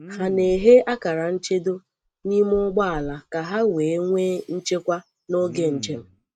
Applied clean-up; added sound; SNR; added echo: neural mask model RNNoise.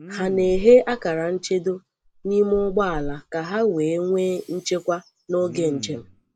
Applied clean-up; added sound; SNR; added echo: none; Respiratory sounds; 16 dB; none.